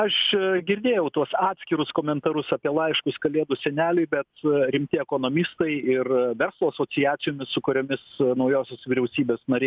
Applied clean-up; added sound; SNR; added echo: none; none; none; none.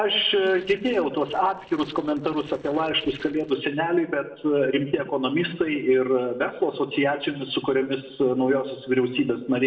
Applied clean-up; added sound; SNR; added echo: neural separator model SepFormer DNS4.